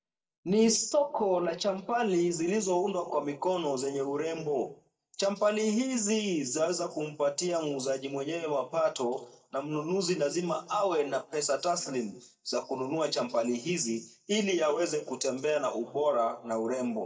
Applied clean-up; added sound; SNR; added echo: neural mask model DeepFilterNet 3.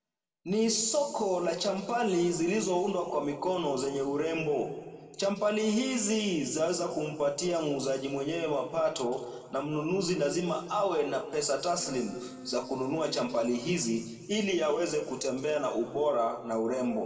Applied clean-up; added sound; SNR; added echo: none; Wind instrument, woodwind instrument; 16 dB; reverberation time 1.6 s.